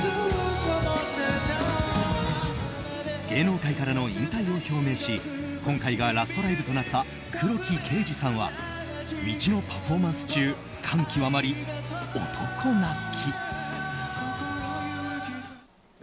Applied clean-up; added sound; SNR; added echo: none; none; none; none.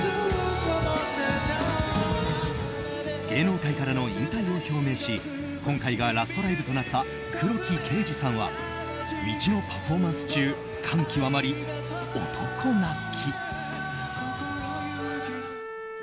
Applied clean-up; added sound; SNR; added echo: none; Wind instrument, woodwind instrument; 11 dB; none.